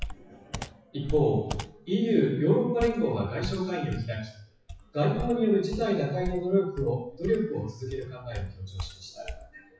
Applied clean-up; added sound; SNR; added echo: classical method WPE with log-MMSE.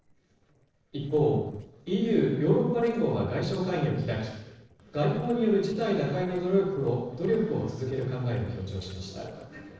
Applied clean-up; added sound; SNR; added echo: neural separator model SepFormer DNS4.